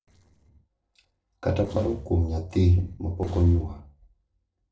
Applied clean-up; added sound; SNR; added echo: neural separator model SepFormer DNS4.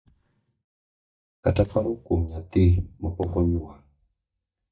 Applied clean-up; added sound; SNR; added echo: neural mask model DeepFilterNet 3.